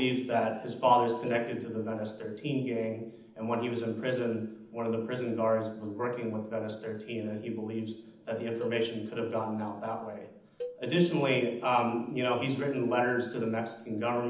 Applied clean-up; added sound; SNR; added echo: none; Cowbell; 16 dB; reverberation time 0.8 s.